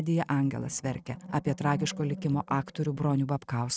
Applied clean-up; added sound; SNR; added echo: neural mask model RNNoise.